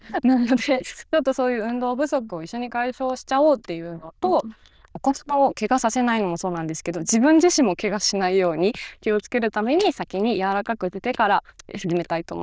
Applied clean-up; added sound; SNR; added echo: neural diffusion model UNIVERSE++.